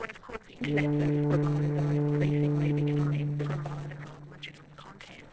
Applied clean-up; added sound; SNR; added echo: neural separator model SepFormer DNS4.